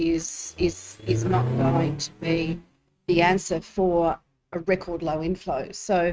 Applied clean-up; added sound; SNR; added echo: neural mask model RNNoise.